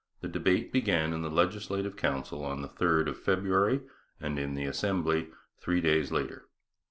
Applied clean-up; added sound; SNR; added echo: none; none; none; none.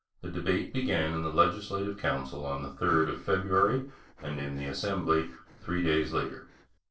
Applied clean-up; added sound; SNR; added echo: neural separator model SepFormer DNS4.